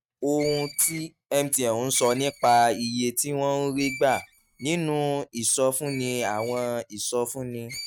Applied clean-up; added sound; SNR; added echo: neural mask model RNNoise.